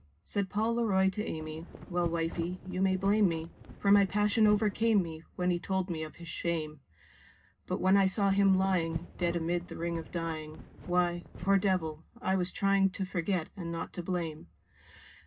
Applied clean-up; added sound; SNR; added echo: none; Wind; 14 dB; reverberation time 0.2 s.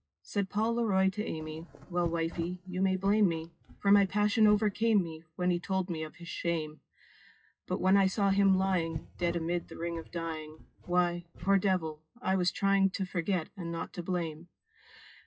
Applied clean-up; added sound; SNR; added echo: classical method WPE with log-MMSE.